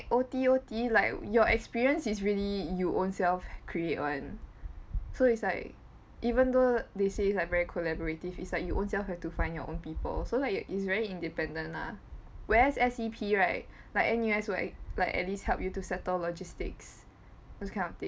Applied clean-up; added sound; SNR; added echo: none; none; none; none.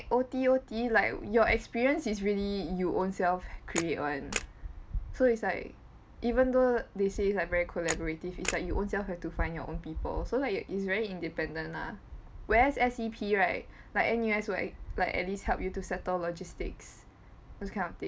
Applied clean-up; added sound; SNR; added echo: none; Camera; 11 dB; none.